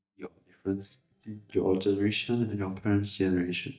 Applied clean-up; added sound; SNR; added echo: neural mask model DeepFilterNet 3.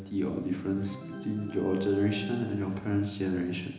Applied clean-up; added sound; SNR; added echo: none; Organ; 11 dB; reverberation time 1.0 s.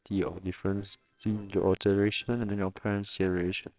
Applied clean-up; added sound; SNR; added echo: neural separator model SepFormer WHAMR!.